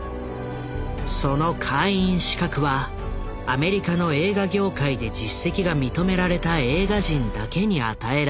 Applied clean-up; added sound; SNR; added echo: none; none; none; none.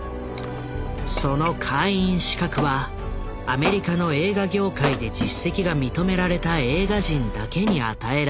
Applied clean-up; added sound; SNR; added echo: none; Wood; 12 dB; none.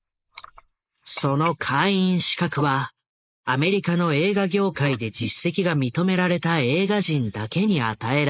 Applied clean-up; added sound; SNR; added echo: neural mask model Resemble Enhance denoiser.